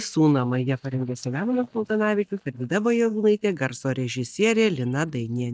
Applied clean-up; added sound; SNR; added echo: neural mask model DeepFilterNet 3.